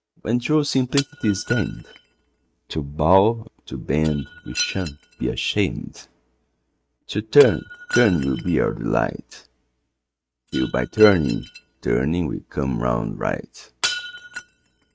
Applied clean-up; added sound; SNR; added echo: neural mask model RNNoise.